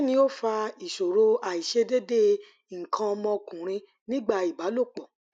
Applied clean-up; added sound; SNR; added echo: none; none; none; none.